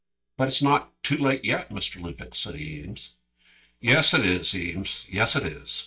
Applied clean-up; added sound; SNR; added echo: neural mask model DeepFilterNet 3.